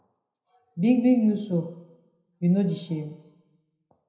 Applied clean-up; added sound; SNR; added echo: none; none; none; reverberation time 0.8 s.